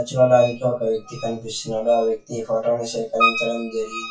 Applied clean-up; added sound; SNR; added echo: classical method WPE with log-MMSE.